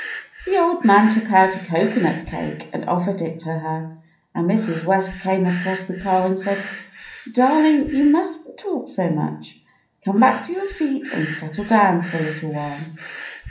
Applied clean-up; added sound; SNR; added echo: none; Breathing; 16 dB; reverberation time 0.6 s.